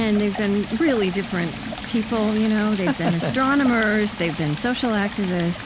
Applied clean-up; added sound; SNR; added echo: none; Stream; 11 dB; none.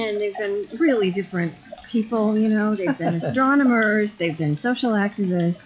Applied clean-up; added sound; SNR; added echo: classical method log-MMSE.